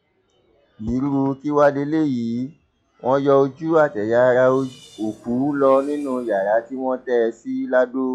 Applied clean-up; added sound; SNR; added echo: classical method log-MMSE.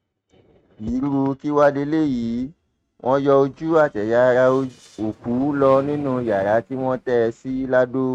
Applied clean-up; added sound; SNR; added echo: neural mask model RNNoise.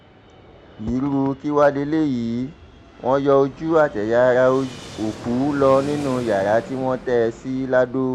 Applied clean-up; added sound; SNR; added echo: none; Fixed-wing aircraft, airplane; 18 dB; none.